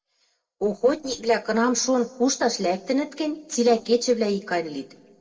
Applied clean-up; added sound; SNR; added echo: neural separator model SepFormer DNS4.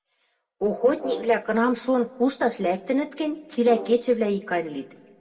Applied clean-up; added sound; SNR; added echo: none; Brass instrument; 15 dB; reverberation time 1.0 s.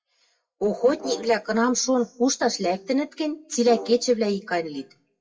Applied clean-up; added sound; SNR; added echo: classical method WPE with log-MMSE.